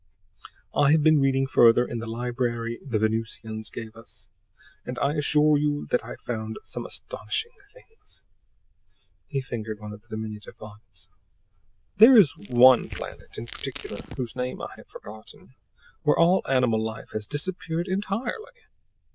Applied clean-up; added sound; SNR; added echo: neural diffusion model UNIVERSE++.